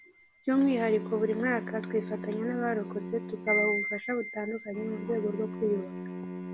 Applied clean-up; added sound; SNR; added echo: none; Wind chime + Bowed string instrument; 5 dB; none.